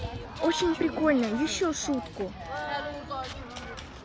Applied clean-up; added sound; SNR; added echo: none; Bird; 20 dB; none.